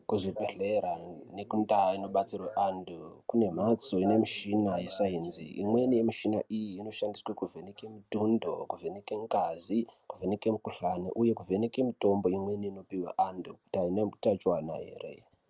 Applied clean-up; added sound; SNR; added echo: none; none; none; none.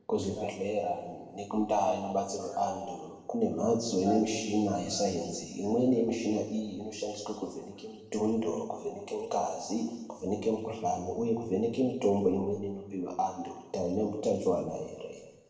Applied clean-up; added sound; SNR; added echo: none; none; none; reverberation time 1.1 s.